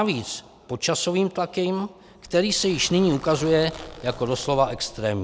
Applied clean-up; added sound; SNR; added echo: none; Zipper (clothing); 18 dB; none.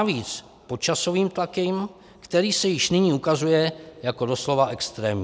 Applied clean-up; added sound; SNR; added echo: none; none; none; none.